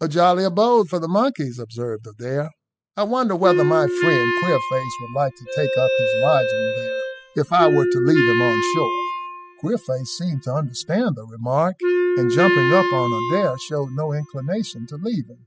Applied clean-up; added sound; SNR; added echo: classical method spectral subtraction.